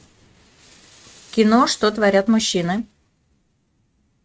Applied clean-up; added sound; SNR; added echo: neural mask model RNNoise.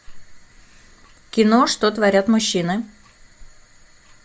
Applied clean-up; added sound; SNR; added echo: none; none; none; none.